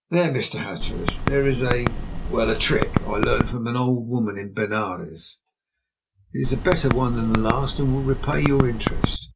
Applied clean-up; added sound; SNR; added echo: none; Typing; 1 dB; none.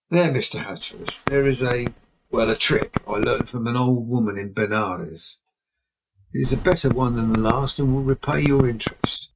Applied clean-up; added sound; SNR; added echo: neural mask model RNNoise.